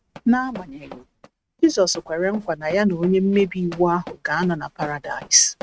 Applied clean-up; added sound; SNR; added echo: neural mask model RNNoise.